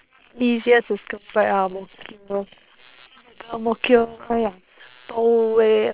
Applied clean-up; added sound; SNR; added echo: neural separator model SepFormer WHAM!.